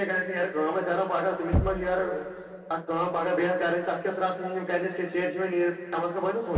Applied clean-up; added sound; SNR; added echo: none; Knock; 10 dB; reverberation time 2.6 s.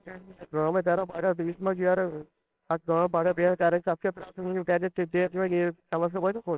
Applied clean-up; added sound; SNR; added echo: neural separator model SepFormer WHAMR!.